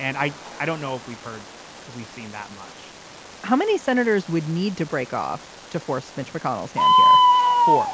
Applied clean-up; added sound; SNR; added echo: none; Bird; -4 dB; none.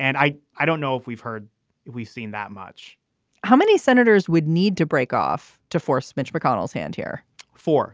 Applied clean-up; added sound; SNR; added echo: none; none; none; none.